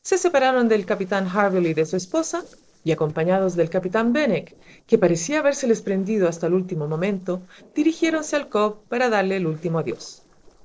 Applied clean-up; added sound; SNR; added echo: neural separator model SepFormer DNS4.